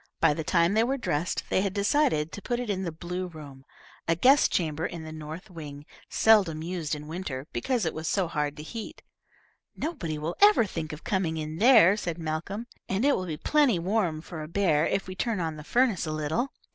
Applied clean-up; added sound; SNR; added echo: none; none; none; none.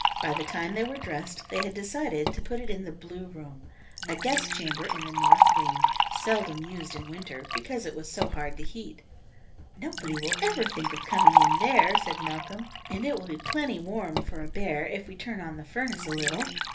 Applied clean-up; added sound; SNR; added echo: none; Liquid; -4 dB; reverberation time 0.3 s.